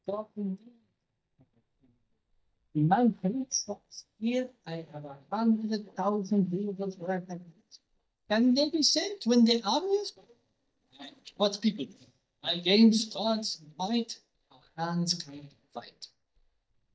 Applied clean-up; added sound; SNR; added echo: neural mask model DeepFilterNet 3.